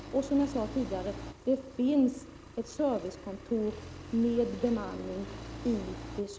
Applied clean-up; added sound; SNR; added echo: none; Accelerating, revving, vroom; 13 dB; none.